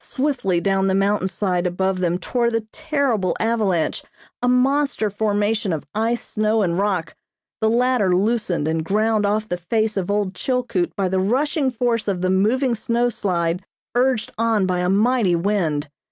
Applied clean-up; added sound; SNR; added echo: none; none; none; none.